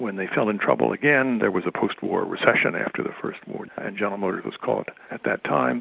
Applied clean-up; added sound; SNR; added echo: none; none; none; none.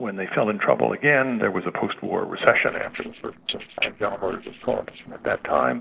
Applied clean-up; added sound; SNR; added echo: neural separator model SepFormer DNS4.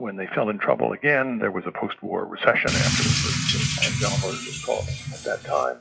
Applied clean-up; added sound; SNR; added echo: classical method WPE with log-MMSE.